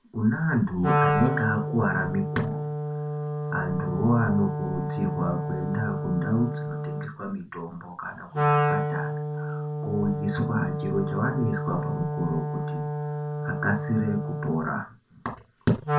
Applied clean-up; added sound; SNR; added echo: none; Wind instrument, woodwind instrument; 1 dB; reverberation time 0.2 s.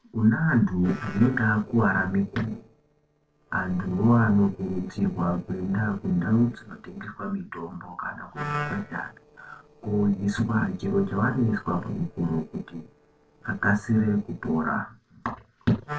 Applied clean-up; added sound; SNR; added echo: neural separator model SepFormer DNS4.